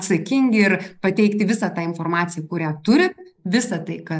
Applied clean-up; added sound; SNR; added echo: neural mask model Resemble Enhance denoiser.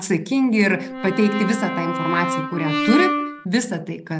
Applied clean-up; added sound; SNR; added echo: none; Brass instrument; 4 dB; none.